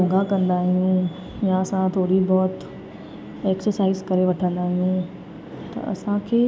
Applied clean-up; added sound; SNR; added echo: none; none; none; none.